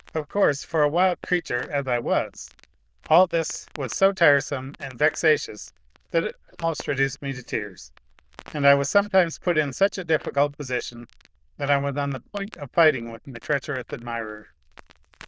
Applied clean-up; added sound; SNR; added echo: neural diffusion model UNIVERSE++.